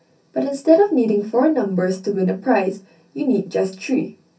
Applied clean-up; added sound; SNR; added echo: none; none; none; reverberation time 0.3 s.